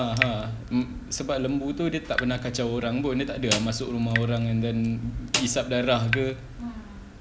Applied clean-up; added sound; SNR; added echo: none; Drip / Water tap, faucet + Snare drum; 8 dB; none.